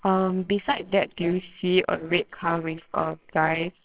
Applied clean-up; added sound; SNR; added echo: neural separator model SepFormer WHAMR!.